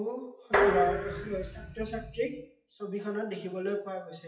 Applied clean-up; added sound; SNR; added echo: classical method WPE with log-MMSE.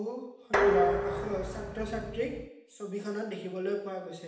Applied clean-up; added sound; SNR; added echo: none; Dishes, pots, and pans; -4 dB; reverberation time 0.8 s.